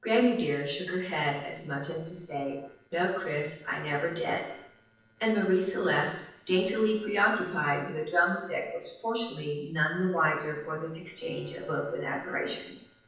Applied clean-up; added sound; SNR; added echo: neural separator model SepFormer DNS4.